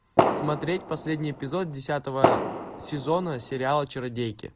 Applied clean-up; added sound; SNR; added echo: none; Fireworks; -2 dB; none.